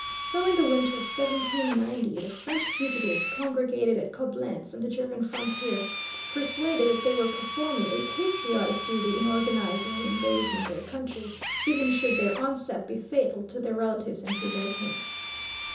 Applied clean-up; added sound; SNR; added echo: none; Drill; 6 dB; reverberation time 0.6 s.